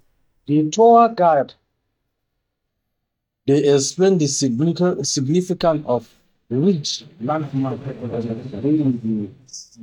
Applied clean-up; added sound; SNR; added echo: neural mask model DeepFilterNet 3.